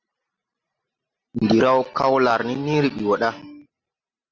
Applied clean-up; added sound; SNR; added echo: none; none; none; none.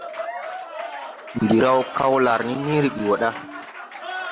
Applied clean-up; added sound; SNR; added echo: none; Applause / Cheering; 10 dB; none.